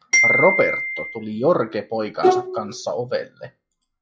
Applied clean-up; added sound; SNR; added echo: classical method log-MMSE.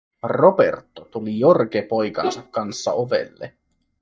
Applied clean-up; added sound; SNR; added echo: neural mask model DeepFilterNet 3.